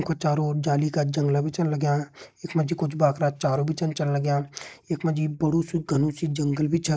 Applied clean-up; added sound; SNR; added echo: neural mask model Resemble Enhance denoiser.